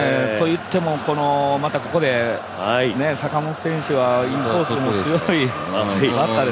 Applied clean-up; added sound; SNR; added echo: none; none; none; none.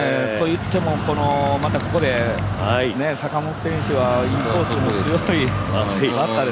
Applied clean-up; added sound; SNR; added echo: none; Bird; 4 dB; none.